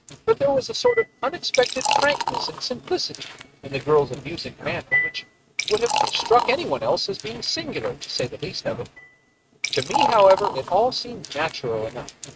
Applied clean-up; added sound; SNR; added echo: neural mask model RNNoise.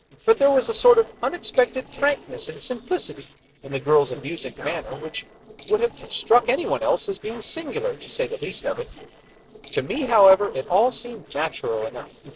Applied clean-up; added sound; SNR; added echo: neural separator model SepFormer DNS4.